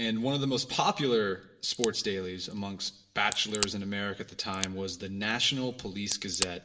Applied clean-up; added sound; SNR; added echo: none; Crack; 8 dB; reverberation time 0.7 s.